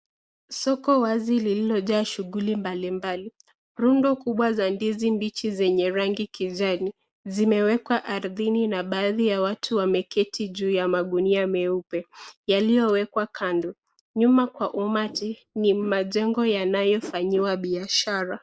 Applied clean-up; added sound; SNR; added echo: neural mask model Resemble Enhance denoiser.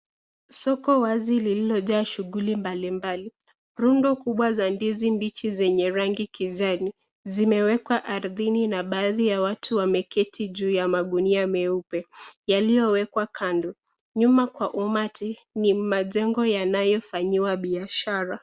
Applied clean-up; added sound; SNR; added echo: none; none; none; none.